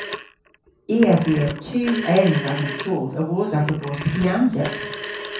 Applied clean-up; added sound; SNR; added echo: none; Telephone; 11 dB; reverberation time 0.6 s.